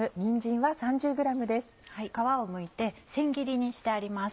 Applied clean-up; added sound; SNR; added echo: none; none; none; none.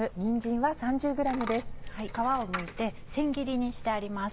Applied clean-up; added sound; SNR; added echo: none; Coin (dropping); 9 dB; none.